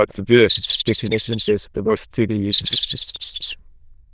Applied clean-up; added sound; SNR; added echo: neural diffusion model UNIVERSE++.